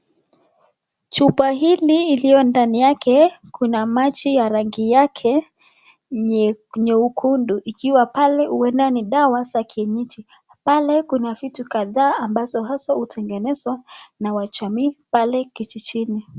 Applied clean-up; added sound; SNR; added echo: none; none; none; none.